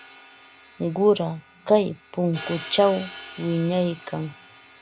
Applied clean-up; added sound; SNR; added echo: none; Crash cymbal; 18 dB; none.